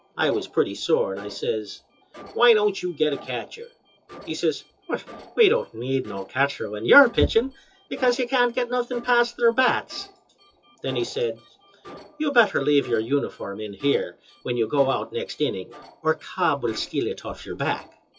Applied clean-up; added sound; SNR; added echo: classical method WPE with log-MMSE.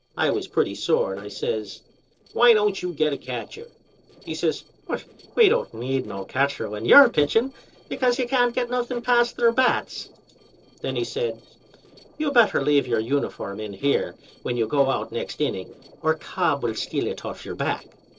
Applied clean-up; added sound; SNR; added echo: neural separator model SepFormer DNS4.